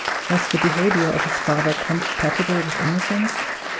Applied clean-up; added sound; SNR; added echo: none; Applause; 1 dB; none.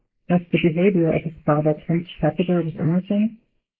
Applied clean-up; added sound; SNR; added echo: neural mask model Resemble Enhance denoiser.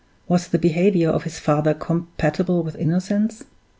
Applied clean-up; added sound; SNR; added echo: none; none; none; none.